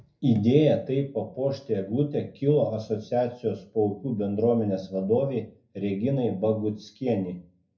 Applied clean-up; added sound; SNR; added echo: none; none; none; reverberation time 0.3 s.